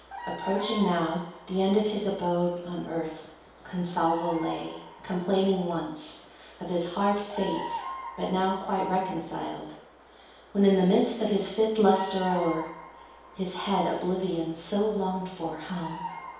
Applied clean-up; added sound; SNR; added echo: none; Bird vocalization, bird call, bird song; 14 dB; reverberation time 2.2 s.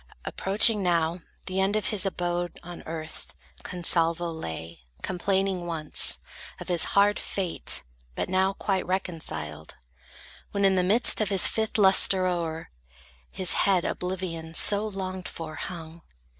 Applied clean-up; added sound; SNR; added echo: none; none; none; none.